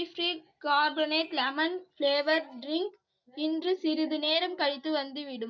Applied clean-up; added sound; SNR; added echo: neural mask model DeepFilterNet 3.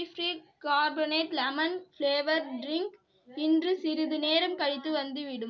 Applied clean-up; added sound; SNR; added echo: none; none; none; none.